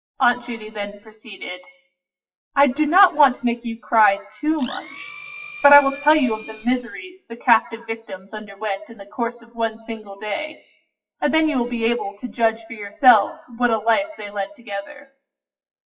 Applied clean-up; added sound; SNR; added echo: classical method WPE with log-MMSE.